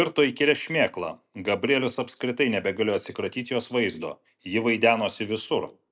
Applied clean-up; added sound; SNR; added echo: none; none; none; none.